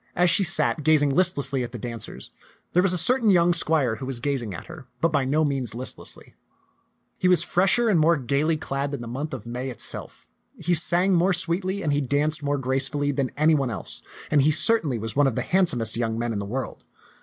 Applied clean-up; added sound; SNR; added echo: none; none; none; none.